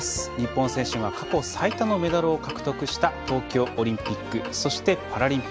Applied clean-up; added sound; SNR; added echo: none; Clock; 16 dB; none.